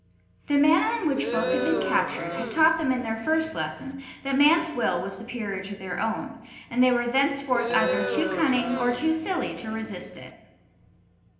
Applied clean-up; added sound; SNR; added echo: none; Crowd; 5 dB; reverberation time 0.8 s.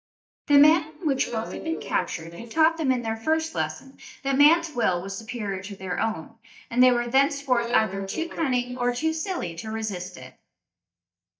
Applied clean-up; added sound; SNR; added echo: neural mask model DeepFilterNet 3.